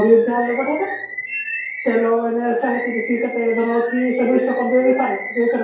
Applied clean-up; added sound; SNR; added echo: none; Bird; 11 dB; reverberation time 2.4 s.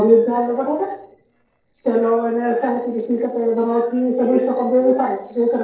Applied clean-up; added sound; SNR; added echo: neural separator model SepFormer DNS4.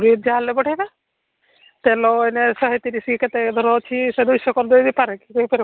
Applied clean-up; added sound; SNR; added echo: none; none; none; none.